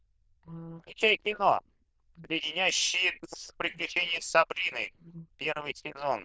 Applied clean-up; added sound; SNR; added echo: neural diffusion model UNIVERSE++.